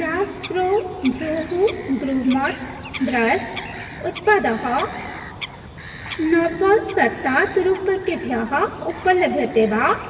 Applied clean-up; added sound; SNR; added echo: none; Bird vocalization, bird call, bird song; 14 dB; reverberation time 2.0 s.